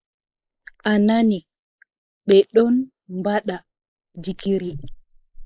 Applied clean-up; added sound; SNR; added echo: neural mask model Resemble Enhance denoiser.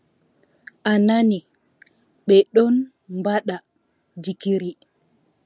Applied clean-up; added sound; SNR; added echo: none; none; none; none.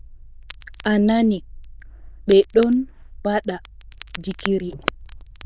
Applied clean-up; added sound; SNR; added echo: neural diffusion model UNIVERSE++.